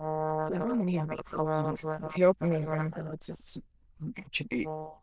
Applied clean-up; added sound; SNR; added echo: neural diffusion model UNIVERSE++.